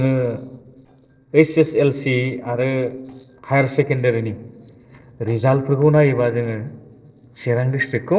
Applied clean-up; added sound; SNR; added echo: neural separator model SepFormer DNS4.